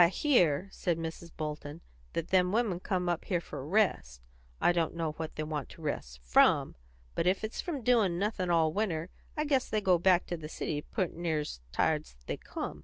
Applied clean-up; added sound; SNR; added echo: none; none; none; none.